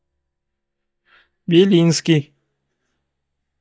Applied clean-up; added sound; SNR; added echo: neural mask model DeepFilterNet 3.